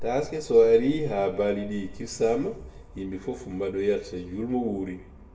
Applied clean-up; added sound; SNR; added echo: none; none; none; reverberation time 0.9 s.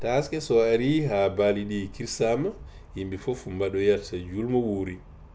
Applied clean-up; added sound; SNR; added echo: none; none; none; none.